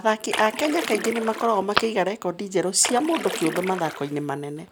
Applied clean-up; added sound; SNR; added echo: none; Telephone + Splash, splatter; 8 dB; none.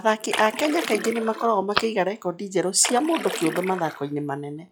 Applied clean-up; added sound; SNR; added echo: classical method log-MMSE.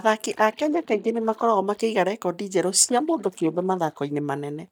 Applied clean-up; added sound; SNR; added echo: neural mask model DeepFilterNet 3.